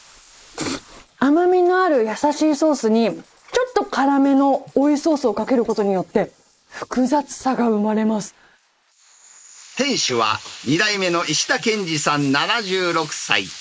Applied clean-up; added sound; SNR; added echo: neural mask model Resemble Enhance denoiser.